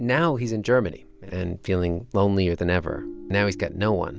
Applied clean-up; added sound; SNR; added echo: none; none; none; none.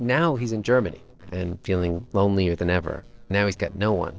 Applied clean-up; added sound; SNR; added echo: neural separator model SepFormer DNS4.